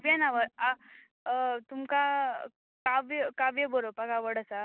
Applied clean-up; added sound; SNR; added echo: none; none; none; none.